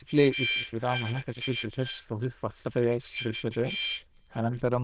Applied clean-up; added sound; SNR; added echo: neural diffusion model UNIVERSE++.